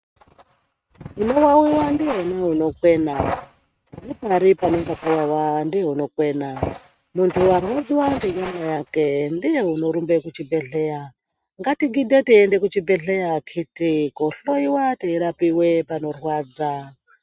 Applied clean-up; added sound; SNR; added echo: neural mask model RNNoise.